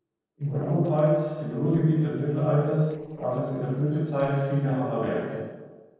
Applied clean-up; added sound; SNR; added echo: neural separator model SepFormer DNS4.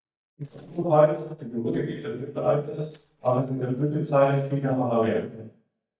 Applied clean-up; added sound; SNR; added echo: neural mask model DeepFilterNet 3.